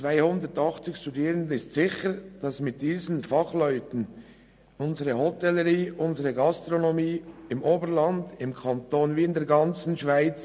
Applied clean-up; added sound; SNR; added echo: none; none; none; none.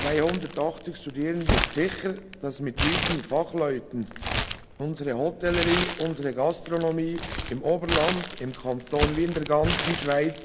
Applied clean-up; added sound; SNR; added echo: none; Crumpling, crinkling; 3 dB; none.